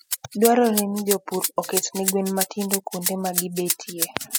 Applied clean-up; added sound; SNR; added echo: classical method spectral subtraction.